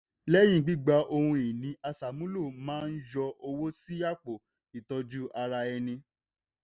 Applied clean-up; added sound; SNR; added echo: none; none; none; none.